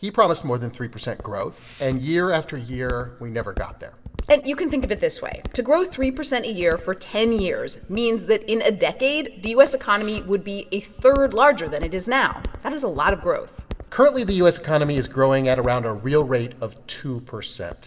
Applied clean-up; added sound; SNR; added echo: none; Walk, footsteps; 16 dB; reverberation time 2.1 s.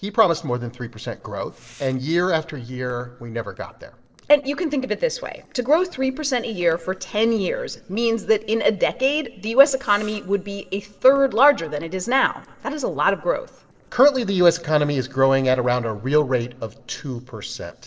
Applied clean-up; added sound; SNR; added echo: neural separator model SepFormer DNS4.